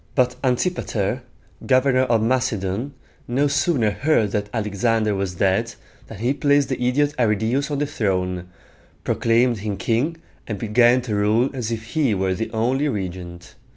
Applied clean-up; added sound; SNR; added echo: none; none; none; none.